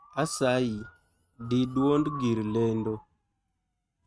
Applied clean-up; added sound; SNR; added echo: neural mask model RNNoise.